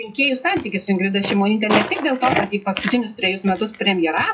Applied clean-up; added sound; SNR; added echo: classical method WPE with log-MMSE.